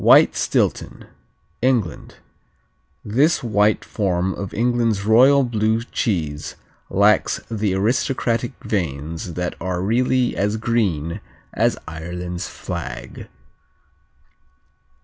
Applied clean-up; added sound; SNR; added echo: none; none; none; none.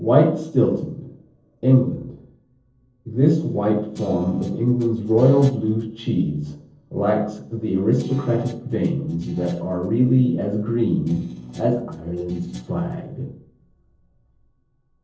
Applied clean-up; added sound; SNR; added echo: neural separator model SepFormer DNS4.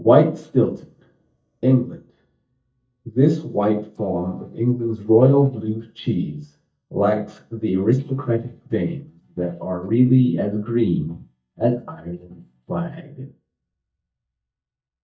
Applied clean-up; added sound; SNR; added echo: neural mask model DeepFilterNet 3.